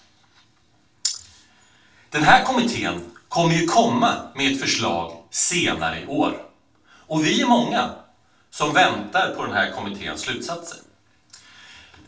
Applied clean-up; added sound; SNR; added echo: none; none; none; reverberation time 0.4 s.